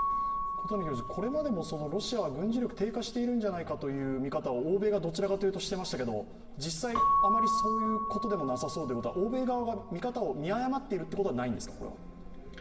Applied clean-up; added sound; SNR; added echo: none; Keyboard (musical) / Bell; 4 dB; reverberation time 0.8 s.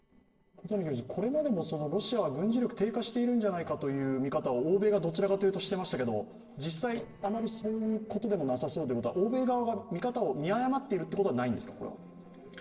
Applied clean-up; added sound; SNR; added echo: neural separator model SepFormer DNS4.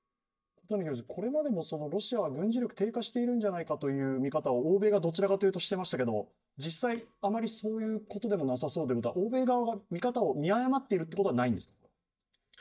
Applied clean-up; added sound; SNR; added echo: neural mask model DeepFilterNet 3.